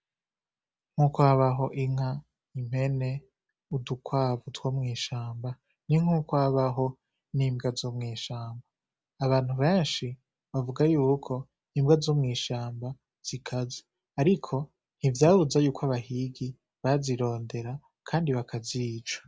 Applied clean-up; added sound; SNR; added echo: none; none; none; none.